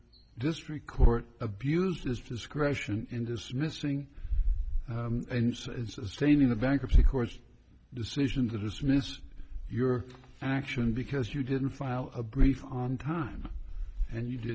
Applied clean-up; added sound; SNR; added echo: none; none; none; none.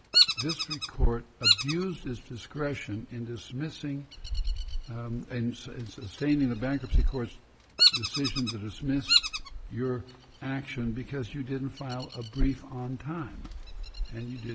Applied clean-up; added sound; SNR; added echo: none; Bird vocalization, bird call, bird song; 1 dB; none.